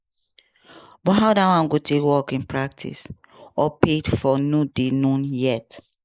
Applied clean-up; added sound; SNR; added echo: neural mask model Resemble Enhance denoiser.